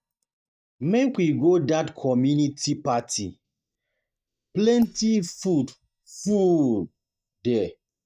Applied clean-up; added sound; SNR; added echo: neural mask model DeepFilterNet 3.